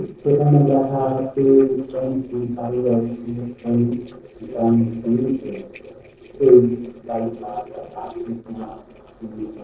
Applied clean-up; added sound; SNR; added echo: neural separator model SepFormer DNS4.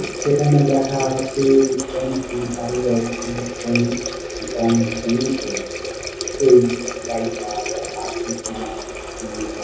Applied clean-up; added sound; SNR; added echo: none; Water tap, faucet; 7 dB; reverberation time 0.6 s.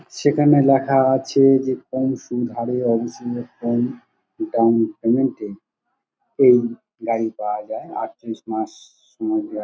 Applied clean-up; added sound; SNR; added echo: none; none; none; none.